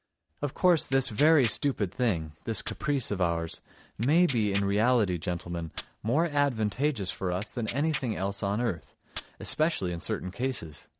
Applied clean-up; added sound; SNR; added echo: none; Tearing; 14 dB; none.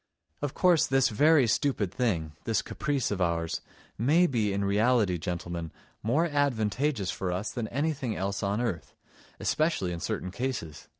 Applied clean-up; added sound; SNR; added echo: none; none; none; none.